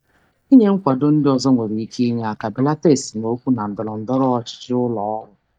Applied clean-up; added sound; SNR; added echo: neural mask model DeepFilterNet 3.